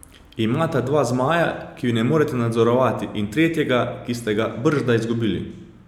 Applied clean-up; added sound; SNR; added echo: none; none; none; none.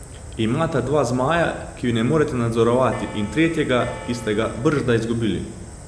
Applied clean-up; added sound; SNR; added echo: none; Bell + Fire; 15 dB; none.